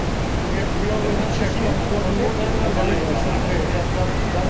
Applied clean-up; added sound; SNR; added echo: none; Water; -4 dB; reverberation time 0.3 s.